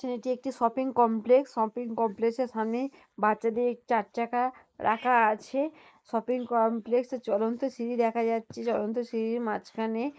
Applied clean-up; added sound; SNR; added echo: neural mask model Resemble Enhance denoiser.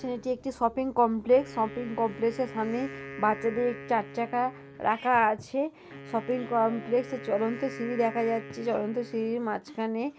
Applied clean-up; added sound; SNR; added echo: none; Wind instrument, woodwind instrument; 15 dB; none.